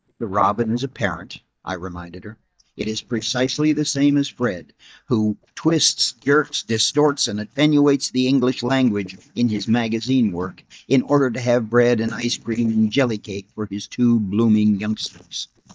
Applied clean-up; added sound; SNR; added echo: neural mask model DeepFilterNet 3.